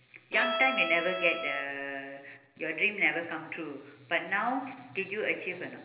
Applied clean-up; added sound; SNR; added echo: none; Bowed string instrument; 3 dB; reverberation time 1.4 s.